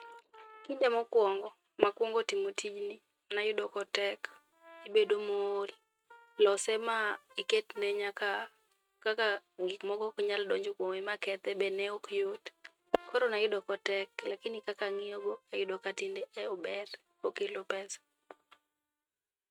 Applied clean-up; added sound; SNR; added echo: neural mask model RNNoise.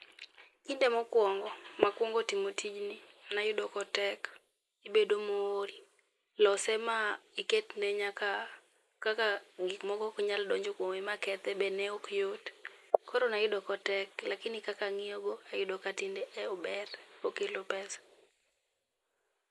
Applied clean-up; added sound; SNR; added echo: neural mask model Resemble Enhance denoiser.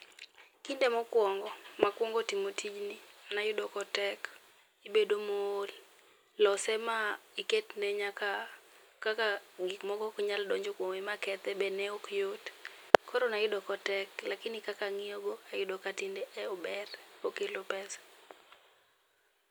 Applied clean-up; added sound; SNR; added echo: none; none; none; none.